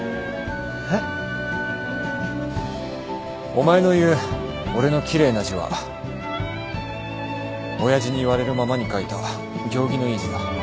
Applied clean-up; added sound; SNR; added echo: none; none; none; none.